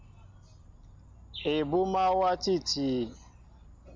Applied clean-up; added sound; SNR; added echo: none; Insect; 20 dB; none.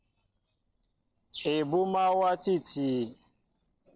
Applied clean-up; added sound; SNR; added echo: neural separator model SepFormer DNS4.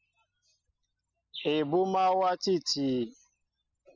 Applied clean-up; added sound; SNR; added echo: classical method spectral subtraction.